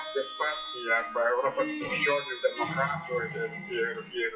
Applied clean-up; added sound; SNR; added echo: classical method WPE with log-MMSE.